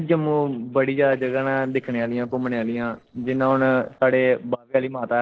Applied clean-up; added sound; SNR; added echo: neural separator model SepFormer DNS4.